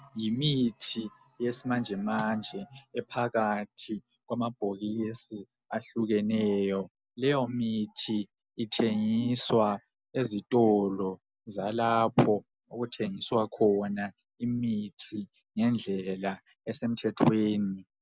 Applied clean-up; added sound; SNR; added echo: none; none; none; none.